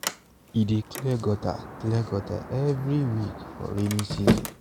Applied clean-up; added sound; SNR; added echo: none; Sliding door; 4 dB; none.